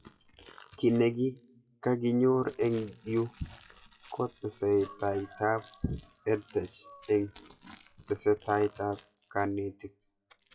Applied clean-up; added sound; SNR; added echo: classical method WPE with log-MMSE.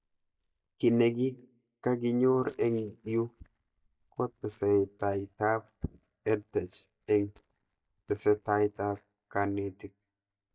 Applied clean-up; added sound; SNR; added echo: neural mask model DeepFilterNet 3.